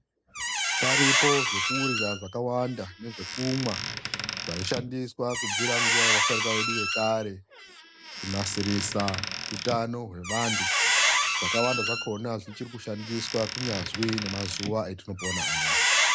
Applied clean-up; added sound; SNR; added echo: none; Squeak; -3 dB; none.